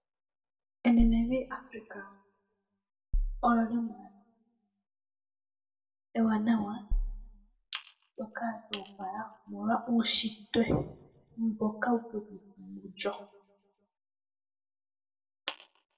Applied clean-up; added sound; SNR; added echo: none; Bass drum; 1 dB; reverberation time 0.5 s.